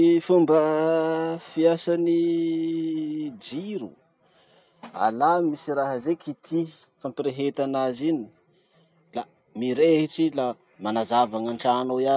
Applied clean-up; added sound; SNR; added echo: none; none; none; none.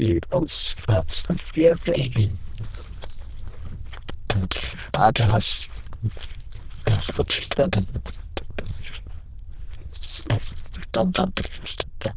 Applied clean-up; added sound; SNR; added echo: neural diffusion model UNIVERSE++.